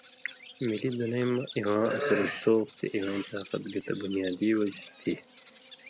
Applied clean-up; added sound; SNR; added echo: none; Bird vocalization, bird call, bird song; 14 dB; none.